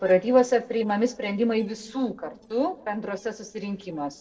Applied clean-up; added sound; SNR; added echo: neural separator model SepFormer DNS4.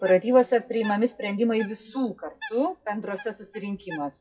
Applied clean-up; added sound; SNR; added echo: classical method WPE with log-MMSE.